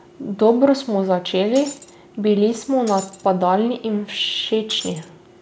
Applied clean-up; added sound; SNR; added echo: none; Shatter; 17 dB; none.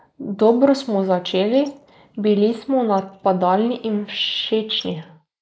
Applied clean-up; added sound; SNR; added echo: neural mask model Resemble Enhance denoiser.